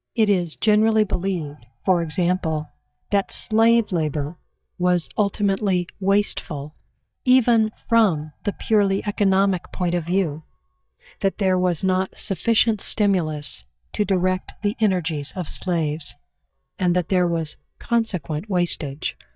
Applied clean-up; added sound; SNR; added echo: neural mask model DeepFilterNet 3.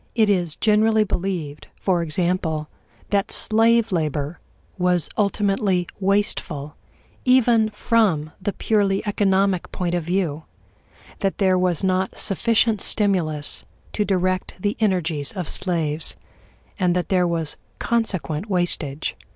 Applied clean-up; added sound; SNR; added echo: none; none; none; none.